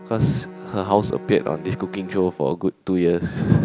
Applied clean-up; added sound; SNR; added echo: none; Bowed string instrument; 17 dB; none.